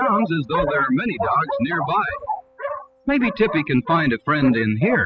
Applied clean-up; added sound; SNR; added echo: classical method spectral subtraction.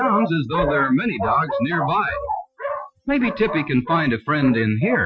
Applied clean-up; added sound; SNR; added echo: classical method Wiener filter.